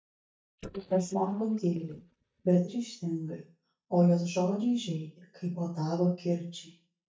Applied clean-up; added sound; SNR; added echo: neural mask model DeepFilterNet 3.